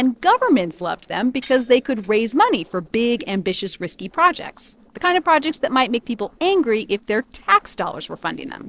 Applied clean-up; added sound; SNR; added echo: neural separator model SepFormer DNS4.